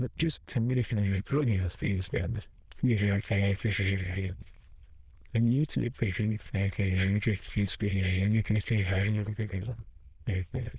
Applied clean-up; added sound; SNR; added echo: neural diffusion model UNIVERSE++.